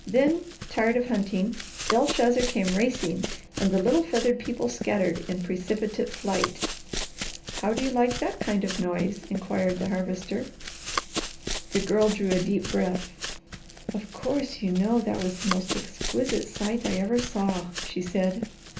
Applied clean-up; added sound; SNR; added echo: none; Run; 8 dB; reverberation time 0.3 s.